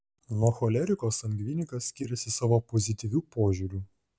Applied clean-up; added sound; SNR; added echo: none; none; none; none.